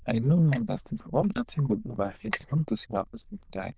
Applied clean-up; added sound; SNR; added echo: neural diffusion model UNIVERSE++.